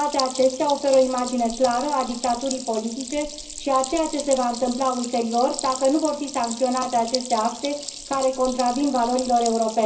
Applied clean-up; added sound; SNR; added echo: none; Stream; 12 dB; reverberation time 0.4 s.